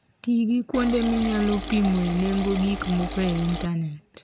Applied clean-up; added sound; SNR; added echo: none; Liquid; 7 dB; none.